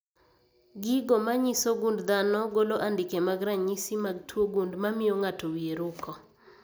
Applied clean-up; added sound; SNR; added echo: none; none; none; none.